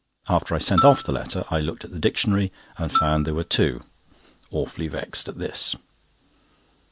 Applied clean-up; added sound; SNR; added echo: none; Marimba, xylophone; 7 dB; none.